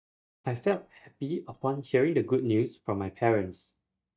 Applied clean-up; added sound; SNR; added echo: neural mask model DeepFilterNet 3.